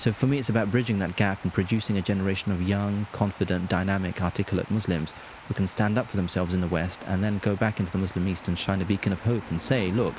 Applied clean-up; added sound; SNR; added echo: none; Water; 18 dB; none.